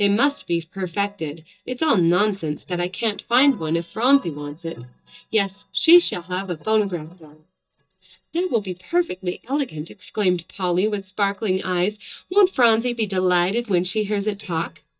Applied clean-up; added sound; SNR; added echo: neural mask model DeepFilterNet 3.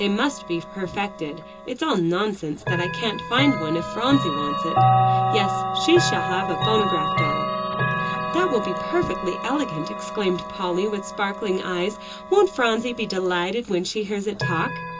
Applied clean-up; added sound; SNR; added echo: none; Chime / Clock; 2 dB; reverberation time 0.2 s.